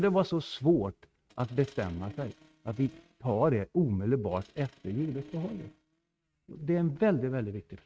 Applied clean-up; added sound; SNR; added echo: neural mask model RNNoise.